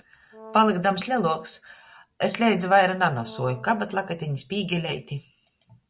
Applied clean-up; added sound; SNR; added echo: none; Brass instrument; 20 dB; none.